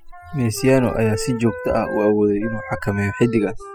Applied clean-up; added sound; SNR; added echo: classical method spectral subtraction.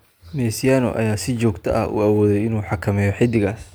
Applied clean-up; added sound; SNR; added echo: none; none; none; none.